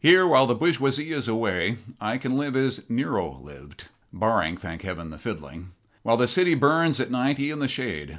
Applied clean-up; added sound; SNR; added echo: none; none; none; none.